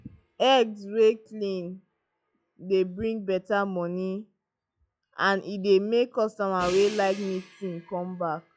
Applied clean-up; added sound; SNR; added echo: classical method log-MMSE.